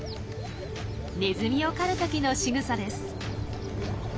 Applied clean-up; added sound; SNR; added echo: none; none; none; none.